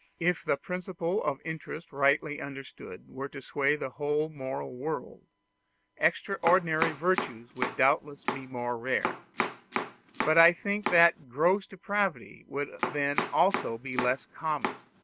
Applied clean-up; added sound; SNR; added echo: none; Domestic sounds, home sounds; 5 dB; none.